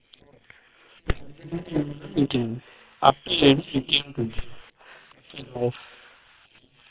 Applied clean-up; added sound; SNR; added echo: neural separator model SepFormer WHAM!.